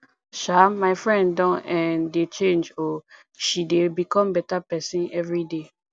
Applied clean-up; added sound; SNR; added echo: none; none; none; none.